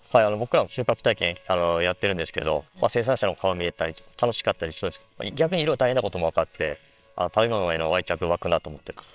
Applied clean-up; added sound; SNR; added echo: neural separator model SepFormer WHAMR!.